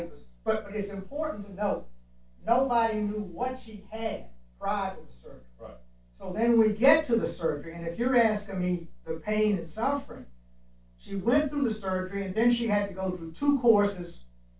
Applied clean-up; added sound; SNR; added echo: none; none; none; reverberation time 0.2 s.